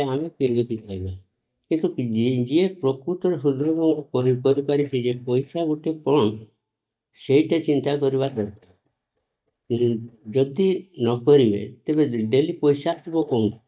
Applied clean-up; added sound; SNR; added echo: neural mask model DeepFilterNet 3.